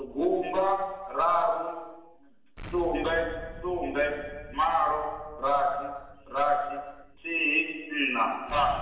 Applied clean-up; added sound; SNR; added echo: none; Explosion; 17 dB; reverberation time 1.2 s.